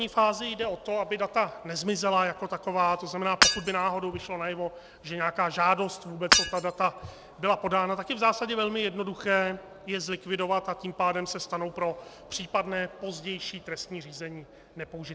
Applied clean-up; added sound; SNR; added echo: none; Shatter / Hammer; -1 dB; none.